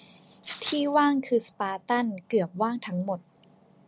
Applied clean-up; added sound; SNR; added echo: none; Rattle (instrument); 12 dB; none.